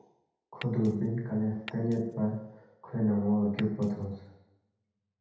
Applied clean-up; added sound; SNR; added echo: none; Glass; 19 dB; reverberation time 0.8 s.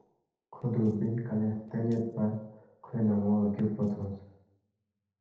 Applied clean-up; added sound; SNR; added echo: neural separator model SepFormer DNS4.